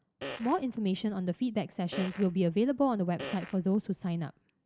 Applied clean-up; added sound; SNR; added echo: none; Fart; 15 dB; none.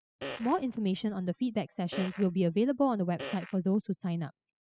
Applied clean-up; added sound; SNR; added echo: classical method spectral subtraction.